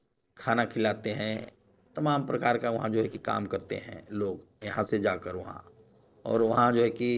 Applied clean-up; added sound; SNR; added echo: neural separator model SepFormer DNS4.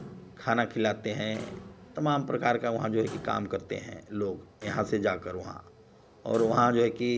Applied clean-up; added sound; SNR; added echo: none; Clock; 17 dB; none.